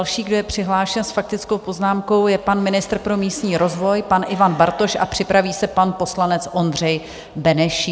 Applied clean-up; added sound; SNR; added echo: none; none; none; none.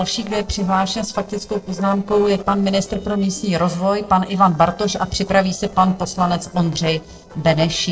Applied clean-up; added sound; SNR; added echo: neural separator model SepFormer DNS4.